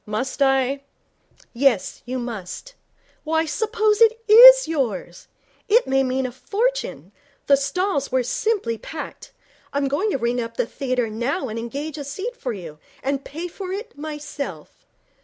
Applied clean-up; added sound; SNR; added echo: none; none; none; none.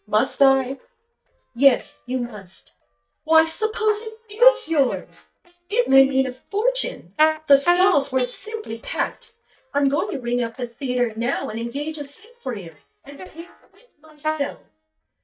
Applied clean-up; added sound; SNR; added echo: neural mask model DeepFilterNet 3.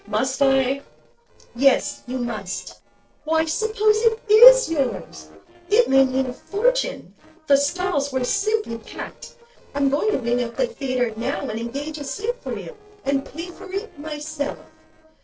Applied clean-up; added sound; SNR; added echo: neural separator model SepFormer DNS4.